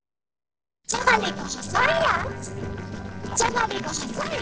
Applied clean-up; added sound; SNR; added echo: neural separator model SepFormer DNS4.